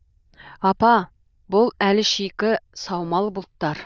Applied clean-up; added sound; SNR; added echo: neural diffusion model UNIVERSE++.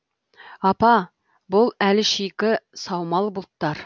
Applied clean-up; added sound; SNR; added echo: none; none; none; none.